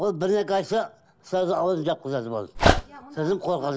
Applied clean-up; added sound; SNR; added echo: none; Dog; -2 dB; none.